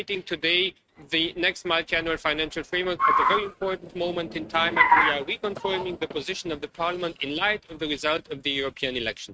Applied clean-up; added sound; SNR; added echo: neural mask model RNNoise.